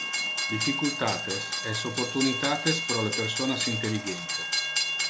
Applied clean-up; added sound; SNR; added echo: none; Train; -1 dB; none.